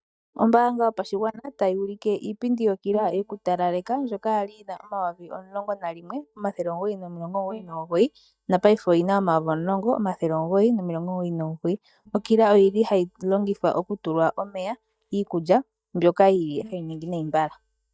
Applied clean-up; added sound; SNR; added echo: neural mask model DeepFilterNet 3.